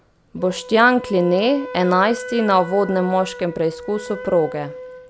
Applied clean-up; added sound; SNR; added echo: none; Wind instrument, woodwind instrument; 13 dB; none.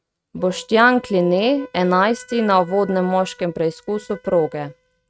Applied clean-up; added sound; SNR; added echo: neural mask model RNNoise.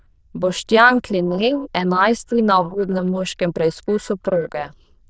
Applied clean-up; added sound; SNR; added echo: neural diffusion model UNIVERSE++.